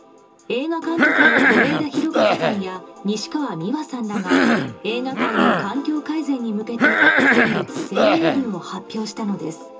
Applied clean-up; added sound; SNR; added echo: none; Cough; -4 dB; reverberation time 0.2 s.